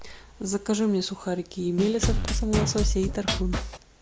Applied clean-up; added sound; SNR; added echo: none; Drum kit; -2 dB; none.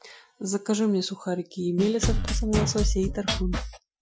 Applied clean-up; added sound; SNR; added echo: classical method Wiener filter.